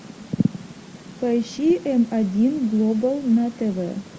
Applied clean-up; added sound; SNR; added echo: none; none; none; none.